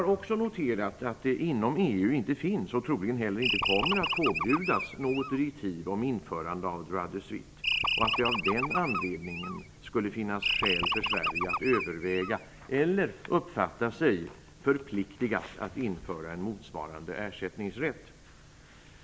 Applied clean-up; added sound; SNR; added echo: none; Animal; 0 dB; none.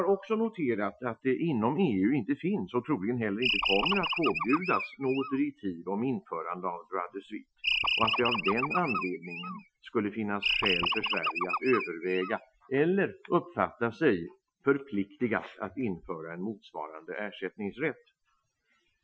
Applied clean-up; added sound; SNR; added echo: classical method Wiener filter.